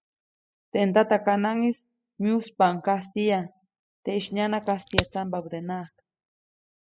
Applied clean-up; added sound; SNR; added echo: classical method spectral subtraction.